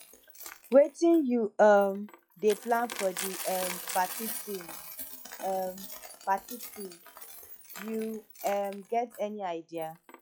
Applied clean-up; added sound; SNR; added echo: classical method log-MMSE.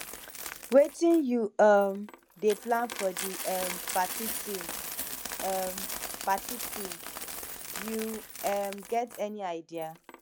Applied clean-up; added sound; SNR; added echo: none; Coin (dropping); 9 dB; none.